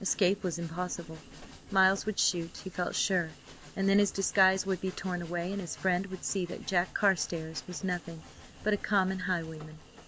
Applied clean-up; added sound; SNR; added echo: none; Train; 18 dB; none.